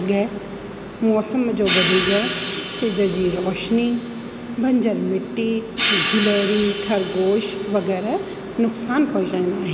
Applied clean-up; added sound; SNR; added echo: none; Hi-hat; 5 dB; none.